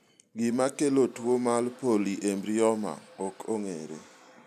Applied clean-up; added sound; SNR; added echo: none; none; none; none.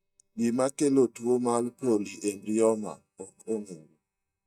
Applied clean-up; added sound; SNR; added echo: neural mask model DeepFilterNet 3.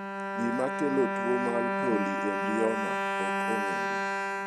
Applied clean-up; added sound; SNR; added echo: neural mask model RNNoise.